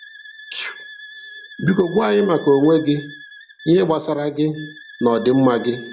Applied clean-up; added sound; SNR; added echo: none; Wind instrument, woodwind instrument; 20 dB; none.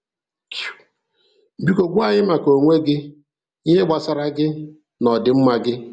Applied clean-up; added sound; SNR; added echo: none; none; none; none.